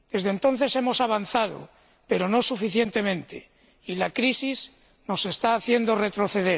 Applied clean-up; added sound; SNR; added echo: none; none; none; none.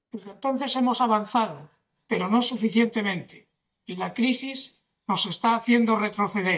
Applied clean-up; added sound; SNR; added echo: neural mask model DeepFilterNet 3.